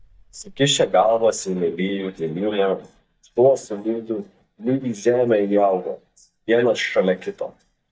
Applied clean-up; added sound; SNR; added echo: neural mask model DeepFilterNet 3.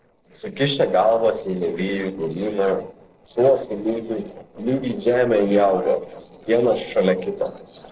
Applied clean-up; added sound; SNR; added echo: neural separator model SepFormer DNS4.